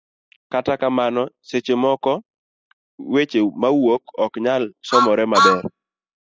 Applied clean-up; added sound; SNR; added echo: classical method spectral subtraction.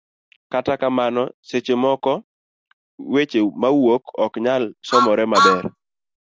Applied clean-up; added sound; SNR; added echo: none; Truck; 0 dB; none.